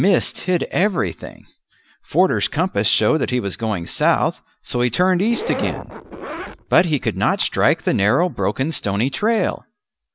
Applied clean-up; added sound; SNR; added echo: none; Zipper (clothing); 9 dB; none.